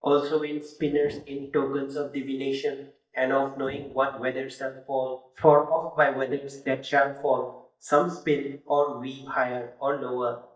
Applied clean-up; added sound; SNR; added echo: neural mask model DeepFilterNet 3.